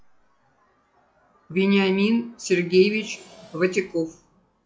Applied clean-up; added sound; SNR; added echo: classical method log-MMSE.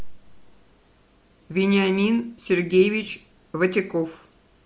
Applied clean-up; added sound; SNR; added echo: none; none; none; none.